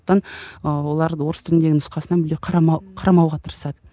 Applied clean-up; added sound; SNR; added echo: none; none; none; none.